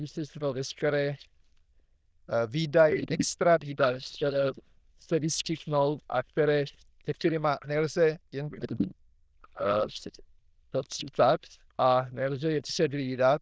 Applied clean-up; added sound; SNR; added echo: neural diffusion model UNIVERSE++.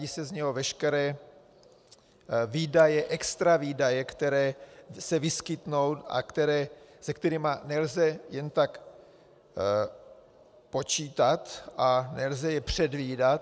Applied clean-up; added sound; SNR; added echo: none; none; none; none.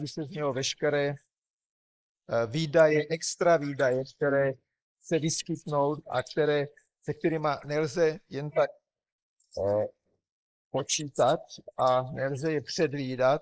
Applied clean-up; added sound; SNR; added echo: neural mask model Resemble Enhance denoiser.